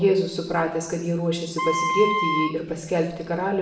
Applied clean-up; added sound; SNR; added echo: none; Wind instrument, woodwind instrument; 3 dB; reverberation time 0.8 s.